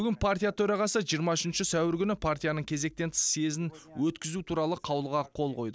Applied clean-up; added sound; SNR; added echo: none; none; none; none.